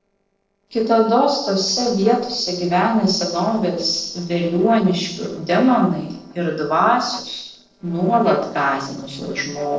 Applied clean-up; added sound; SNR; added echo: neural separator model SepFormer DNS4.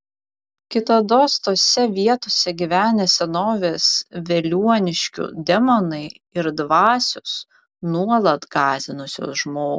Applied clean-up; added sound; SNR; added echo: none; none; none; none.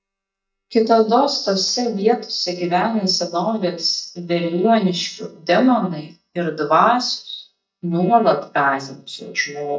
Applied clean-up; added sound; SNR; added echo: neural mask model DeepFilterNet 3.